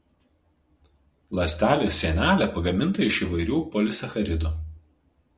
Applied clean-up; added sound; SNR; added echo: none; none; none; none.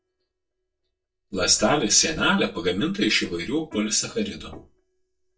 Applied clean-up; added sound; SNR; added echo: neural mask model DeepFilterNet 3.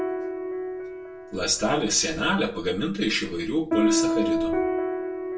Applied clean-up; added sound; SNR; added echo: none; Piano; 1 dB; reverberation time 0.2 s.